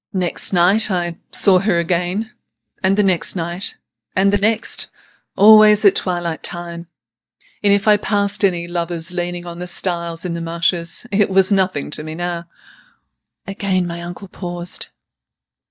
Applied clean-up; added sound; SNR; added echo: neural mask model DeepFilterNet 3.